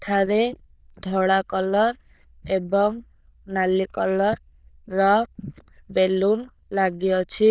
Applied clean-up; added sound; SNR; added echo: neural diffusion model UNIVERSE++.